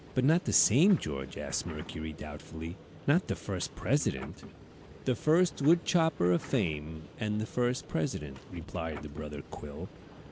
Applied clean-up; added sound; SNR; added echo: none; Subway, metro, underground; 17 dB; none.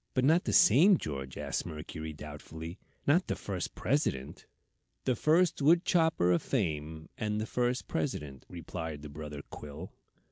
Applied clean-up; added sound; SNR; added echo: none; none; none; none.